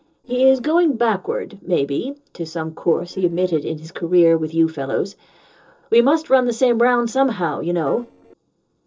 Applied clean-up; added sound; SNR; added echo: neural separator model SepFormer DNS4.